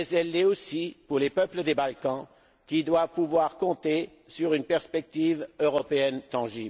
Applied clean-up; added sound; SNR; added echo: none; none; none; none.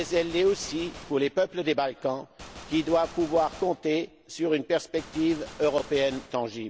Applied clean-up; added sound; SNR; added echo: none; Gunshot, gunfire; 18 dB; none.